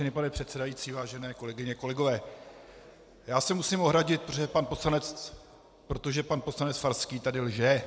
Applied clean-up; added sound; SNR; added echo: none; none; none; none.